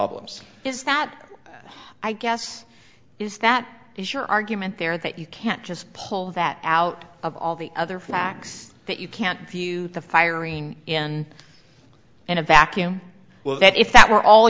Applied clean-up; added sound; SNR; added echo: none; none; none; none.